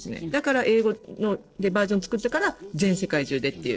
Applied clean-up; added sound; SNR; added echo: neural separator model SepFormer DNS4.